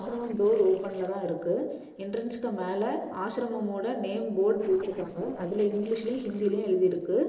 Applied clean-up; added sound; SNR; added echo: neural separator model SepFormer DNS4.